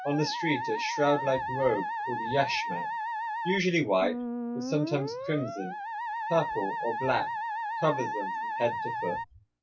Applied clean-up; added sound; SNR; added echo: none; Musical instrument; 3 dB; none.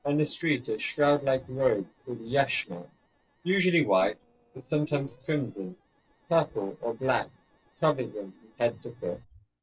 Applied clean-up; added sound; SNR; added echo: neural separator model SepFormer DNS4.